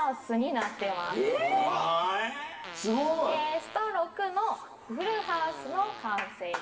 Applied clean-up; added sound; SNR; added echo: none; Fart; 15 dB; reverberation time 3.0 s.